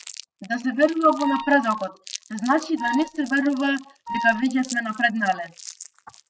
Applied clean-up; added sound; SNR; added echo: neural mask model RNNoise.